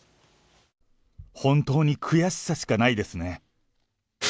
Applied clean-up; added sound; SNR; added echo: none; none; none; none.